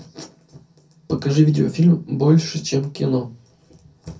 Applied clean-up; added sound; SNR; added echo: none; none; none; reverberation time 0.3 s.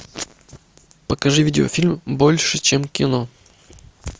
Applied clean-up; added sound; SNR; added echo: none; none; none; none.